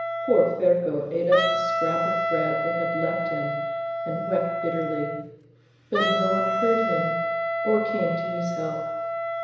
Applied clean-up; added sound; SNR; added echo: none; Wind instrument, woodwind instrument; 0 dB; reverberation time 1.0 s.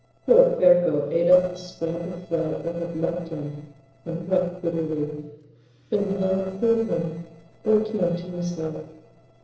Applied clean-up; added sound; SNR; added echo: neural separator model SepFormer DNS4.